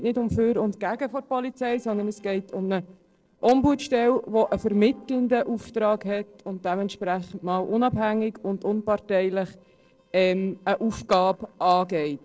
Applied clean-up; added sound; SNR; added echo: neural separator model SepFormer DNS4.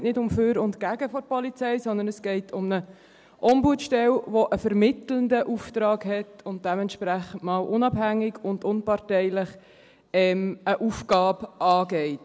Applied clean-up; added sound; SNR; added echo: none; none; none; none.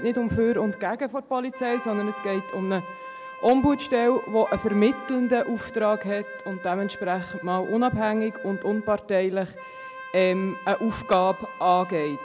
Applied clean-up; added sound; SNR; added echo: none; Wind instrument, woodwind instrument + Wind instrument, woodwind instrument; 14 dB; none.